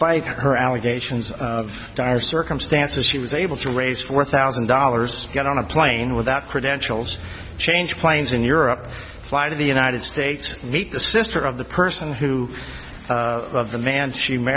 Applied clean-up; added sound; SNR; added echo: none; none; none; none.